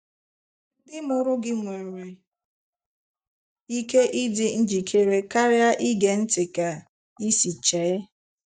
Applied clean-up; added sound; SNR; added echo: neural mask model DeepFilterNet 3.